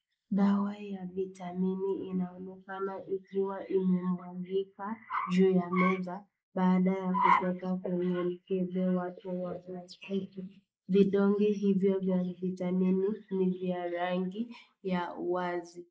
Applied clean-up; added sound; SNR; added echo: neural mask model Resemble Enhance denoiser.